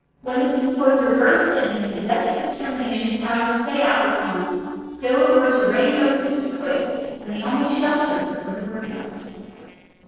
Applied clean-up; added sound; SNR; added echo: neural separator model SepFormer DNS4.